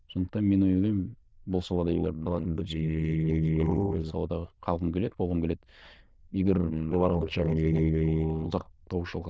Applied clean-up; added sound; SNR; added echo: neural diffusion model UNIVERSE++.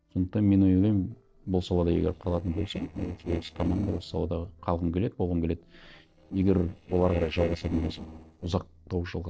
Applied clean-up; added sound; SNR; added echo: neural separator model SepFormer DNS4.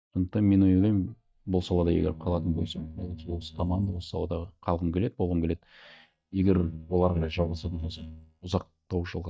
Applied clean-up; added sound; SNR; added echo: neural mask model DeepFilterNet 3.